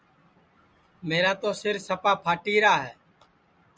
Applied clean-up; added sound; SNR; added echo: none; none; none; none.